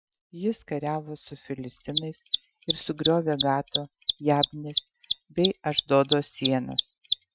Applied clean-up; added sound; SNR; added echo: classical method Wiener filter.